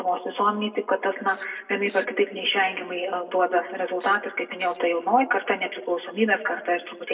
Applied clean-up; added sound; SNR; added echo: neural separator model SepFormer DNS4.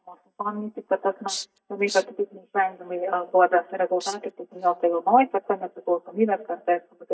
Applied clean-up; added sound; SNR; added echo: neural mask model DeepFilterNet 3.